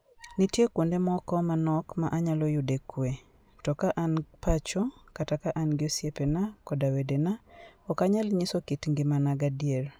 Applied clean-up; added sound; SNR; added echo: none; none; none; none.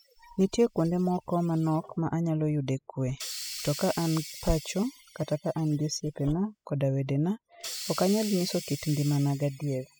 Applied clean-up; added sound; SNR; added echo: classical method spectral subtraction.